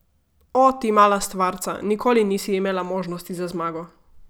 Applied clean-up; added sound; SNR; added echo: none; none; none; none.